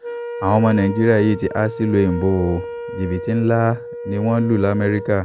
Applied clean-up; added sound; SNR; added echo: none; Wind instrument, woodwind instrument; 11 dB; none.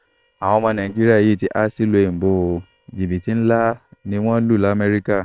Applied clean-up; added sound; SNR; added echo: neural separator model SepFormer WHAM!.